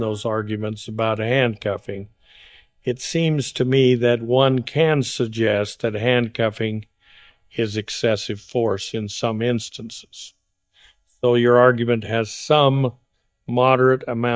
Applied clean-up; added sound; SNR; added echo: neural mask model DeepFilterNet 3.